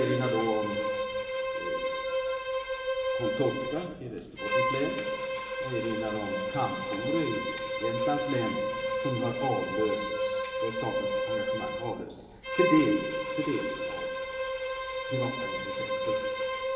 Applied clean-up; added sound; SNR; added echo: none; Bowed string instrument; -2 dB; reverberation time 1.3 s.